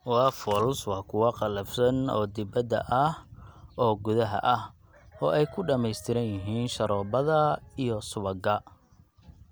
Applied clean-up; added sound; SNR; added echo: none; none; none; none.